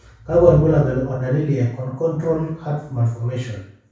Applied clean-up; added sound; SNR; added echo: none; none; none; reverberation time 0.6 s.